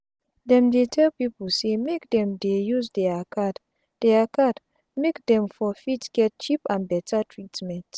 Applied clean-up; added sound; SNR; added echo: none; none; none; none.